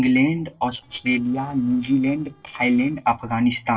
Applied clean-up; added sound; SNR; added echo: neural separator model SepFormer DNS4.